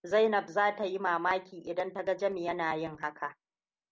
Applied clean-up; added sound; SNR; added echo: none; none; none; none.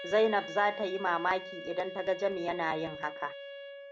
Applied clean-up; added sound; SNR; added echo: none; Wind instrument, woodwind instrument; 11 dB; none.